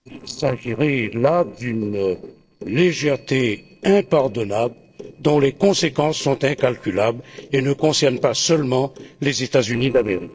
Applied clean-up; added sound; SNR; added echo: neural separator model SepFormer DNS4.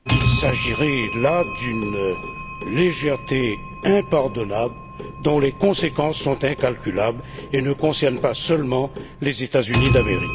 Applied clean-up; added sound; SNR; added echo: none; Clock; 3 dB; none.